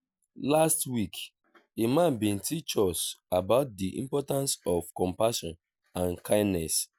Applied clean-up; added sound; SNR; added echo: none; none; none; none.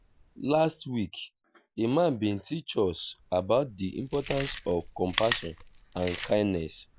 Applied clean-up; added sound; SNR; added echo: none; Chewing, mastication; 9 dB; none.